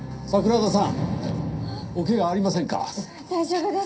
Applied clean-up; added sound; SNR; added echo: none; none; none; reverberation time 0.3 s.